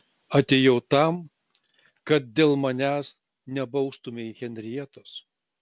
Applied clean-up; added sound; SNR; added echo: none; none; none; none.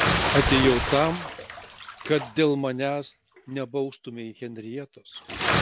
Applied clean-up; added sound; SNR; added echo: none; Bathtub (filling or washing) / Splash, splatter; 3 dB; none.